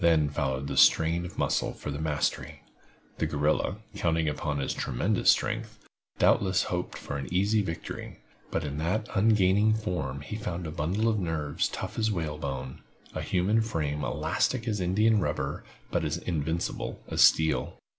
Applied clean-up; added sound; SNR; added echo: none; none; none; none.